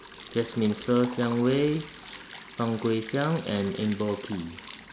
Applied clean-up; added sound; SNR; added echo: none; Liquid; 12 dB; none.